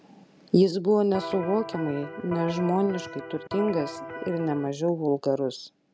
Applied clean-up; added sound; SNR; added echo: none; Electric guitar; 10 dB; none.